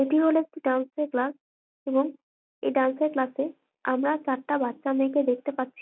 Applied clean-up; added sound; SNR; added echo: none; none; none; none.